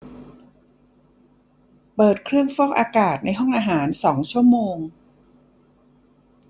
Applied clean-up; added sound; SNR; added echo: none; none; none; none.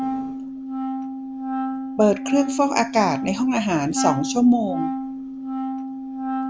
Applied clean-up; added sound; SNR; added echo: none; Wind instrument, woodwind instrument; 4 dB; none.